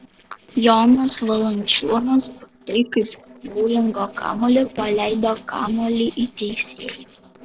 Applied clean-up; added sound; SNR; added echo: neural separator model SepFormer DNS4.